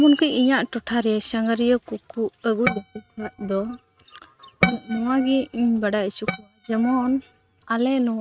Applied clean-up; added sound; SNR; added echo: neural mask model RNNoise.